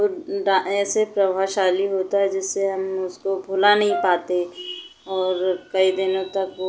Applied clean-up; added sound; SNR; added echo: none; Brass instrument; 12 dB; none.